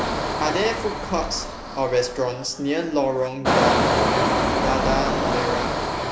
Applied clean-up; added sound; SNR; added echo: none; Engine; -2 dB; none.